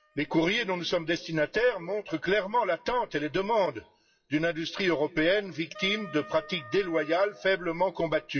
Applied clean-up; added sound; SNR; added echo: classical method WPE with log-MMSE.